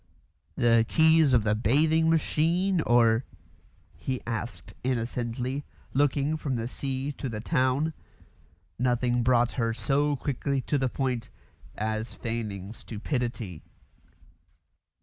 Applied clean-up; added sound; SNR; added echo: none; none; none; none.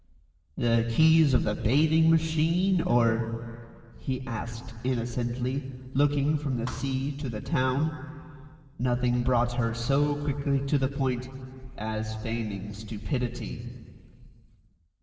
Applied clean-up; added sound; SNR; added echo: neural separator model SepFormer DNS4.